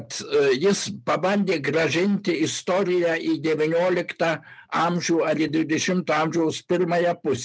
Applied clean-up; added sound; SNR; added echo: none; none; none; none.